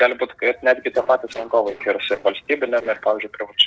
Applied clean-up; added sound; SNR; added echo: neural separator model SepFormer DNS4.